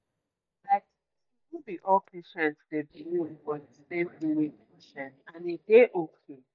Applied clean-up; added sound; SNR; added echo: neural mask model DeepFilterNet 3.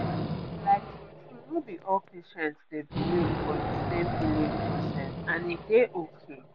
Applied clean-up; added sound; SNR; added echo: none; Wild animals; 2 dB; none.